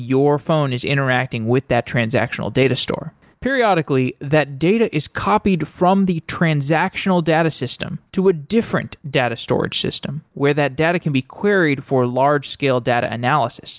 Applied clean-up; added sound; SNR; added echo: none; none; none; none.